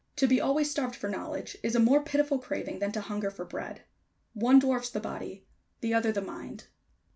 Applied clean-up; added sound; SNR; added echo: none; none; none; none.